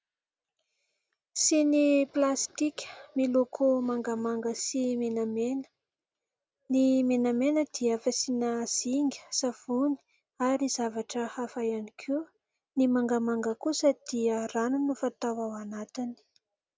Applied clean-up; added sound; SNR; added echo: none; none; none; none.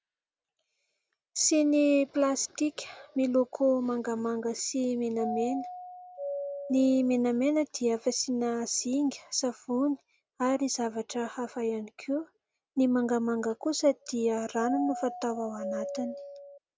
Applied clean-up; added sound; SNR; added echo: none; Doorbell; 8 dB; none.